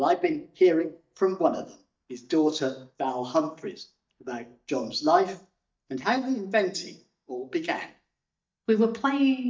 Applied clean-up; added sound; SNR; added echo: neural mask model DeepFilterNet 3.